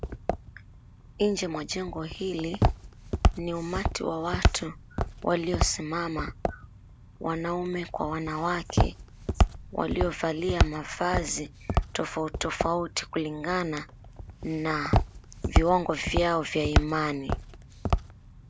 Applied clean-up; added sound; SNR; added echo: none; Walk, footsteps; -1 dB; none.